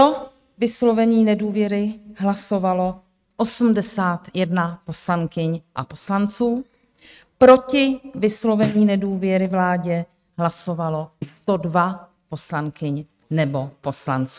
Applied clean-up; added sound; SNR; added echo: neural mask model RNNoise.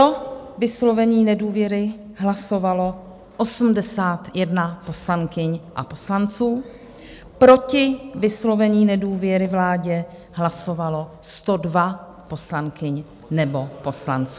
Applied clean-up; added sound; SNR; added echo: none; none; none; none.